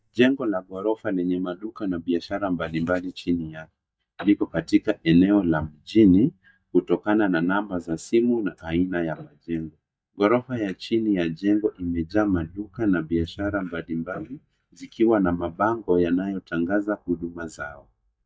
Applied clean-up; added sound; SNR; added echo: neural mask model DeepFilterNet 3.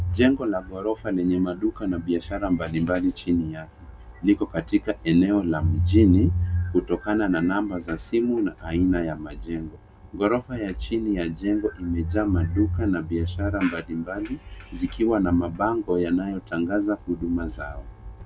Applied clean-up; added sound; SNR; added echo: none; none; none; none.